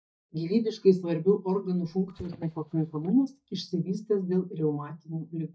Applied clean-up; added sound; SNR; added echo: neural mask model DeepFilterNet 3.